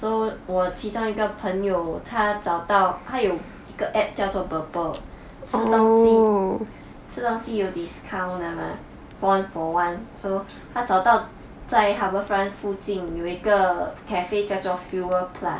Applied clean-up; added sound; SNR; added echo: none; none; none; none.